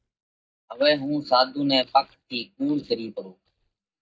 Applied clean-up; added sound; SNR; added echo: neural mask model DeepFilterNet 3.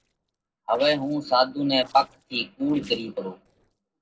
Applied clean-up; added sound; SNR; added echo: neural separator model SepFormer DNS4.